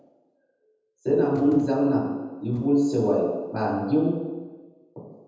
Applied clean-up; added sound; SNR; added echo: none; none; none; reverberation time 1.1 s.